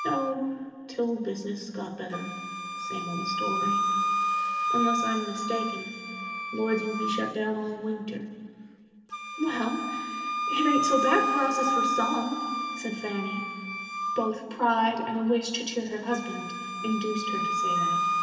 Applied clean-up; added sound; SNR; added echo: none; Wind instrument, woodwind instrument; 0 dB; reverberation time 2.5 s.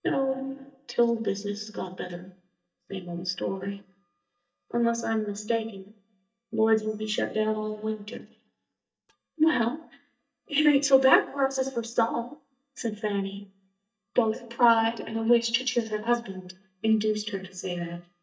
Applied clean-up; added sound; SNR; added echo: neural mask model DeepFilterNet 3.